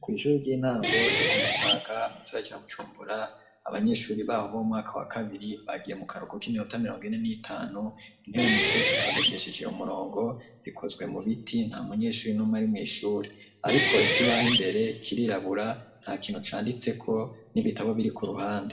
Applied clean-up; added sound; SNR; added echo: none; Guitar; -2 dB; reverberation time 0.5 s.